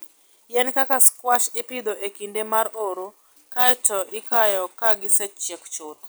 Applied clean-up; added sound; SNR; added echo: none; none; none; none.